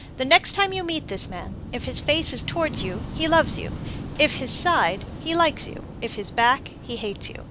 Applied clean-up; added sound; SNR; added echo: none; Waves, surf / Wind; 10 dB; none.